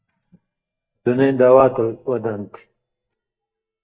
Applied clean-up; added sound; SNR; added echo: neural mask model DeepFilterNet 3.